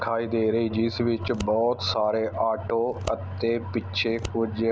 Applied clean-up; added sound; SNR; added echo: none; Scissors; 16 dB; none.